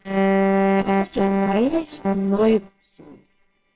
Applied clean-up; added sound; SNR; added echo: neural separator model SepFormer WHAMR!.